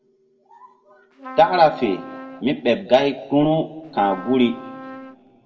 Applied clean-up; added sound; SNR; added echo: none; Trumpet; 16 dB; reverberation time 1.8 s.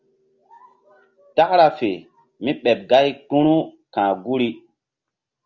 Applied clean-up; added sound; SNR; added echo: none; none; none; none.